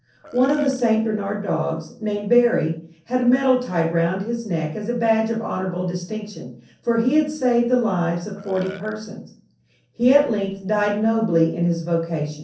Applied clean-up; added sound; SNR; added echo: neural separator model SepFormer DNS4.